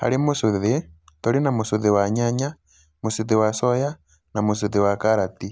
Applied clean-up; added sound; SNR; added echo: none; none; none; none.